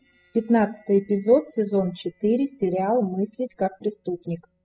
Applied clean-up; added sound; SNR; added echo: classical method spectral subtraction.